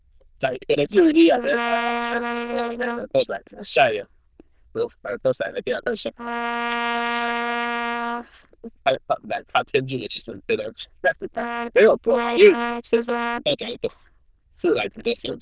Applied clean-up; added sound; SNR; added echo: neural diffusion model UNIVERSE++.